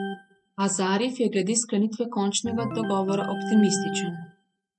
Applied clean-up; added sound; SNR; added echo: neural mask model RNNoise.